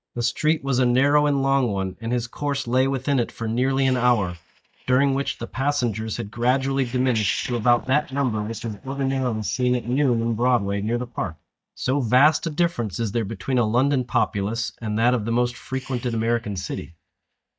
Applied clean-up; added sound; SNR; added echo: neural mask model DeepFilterNet 3.